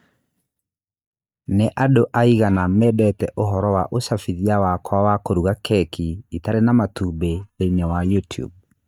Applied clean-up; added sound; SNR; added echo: neural mask model DeepFilterNet 3.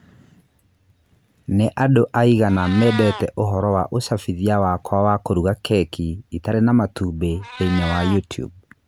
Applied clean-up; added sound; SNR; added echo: none; Meow; 18 dB; none.